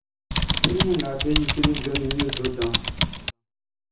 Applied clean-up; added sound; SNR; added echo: none; Typing; -2 dB; reverberation time 0.6 s.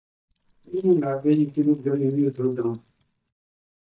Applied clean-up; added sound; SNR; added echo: neural mask model DeepFilterNet 3.